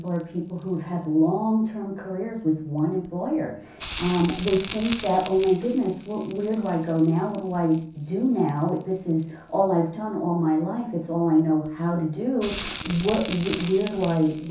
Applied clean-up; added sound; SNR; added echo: none; Crackle; 12 dB; reverberation time 0.6 s.